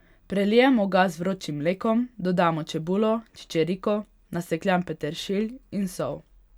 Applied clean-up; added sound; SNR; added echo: none; none; none; none.